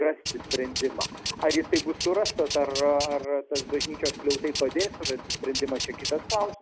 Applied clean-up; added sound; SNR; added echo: none; Tools; 6 dB; none.